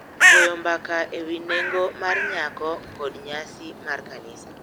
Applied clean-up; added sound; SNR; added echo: none; Bird; -4 dB; none.